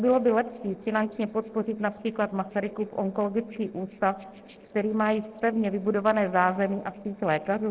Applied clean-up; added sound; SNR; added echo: neural separator model SepFormer DNS4.